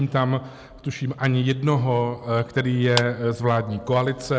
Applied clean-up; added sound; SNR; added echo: none; Clapping; 11 dB; none.